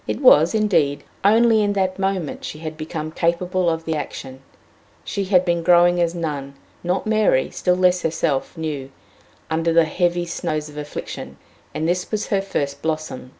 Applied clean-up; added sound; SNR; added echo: none; none; none; none.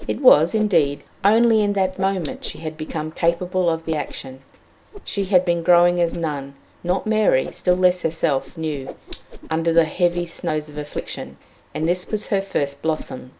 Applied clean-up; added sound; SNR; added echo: none; Whoosh, swoosh, swish; 16 dB; none.